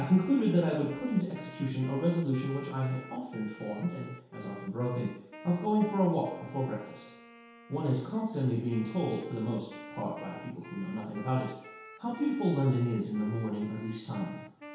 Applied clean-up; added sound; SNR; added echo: none; Wind instrument, woodwind instrument; 18 dB; reverberation time 0.8 s.